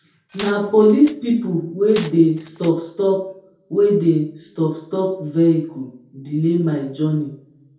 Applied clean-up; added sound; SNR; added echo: none; Glass; 20 dB; reverberation time 0.6 s.